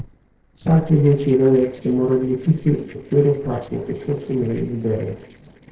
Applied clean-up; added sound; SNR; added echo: neural separator model SepFormer DNS4.